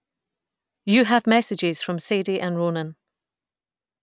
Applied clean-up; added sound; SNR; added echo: none; none; none; none.